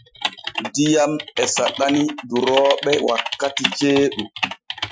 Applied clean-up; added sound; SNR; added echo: classical method Wiener filter.